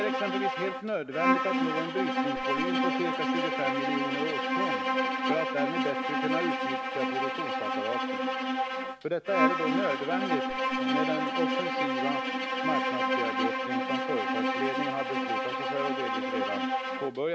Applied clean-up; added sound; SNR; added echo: none; Bowed string instrument; -5 dB; none.